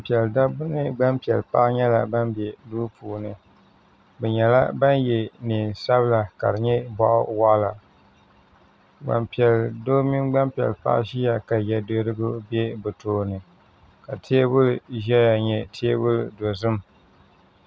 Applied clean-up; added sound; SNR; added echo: none; none; none; none.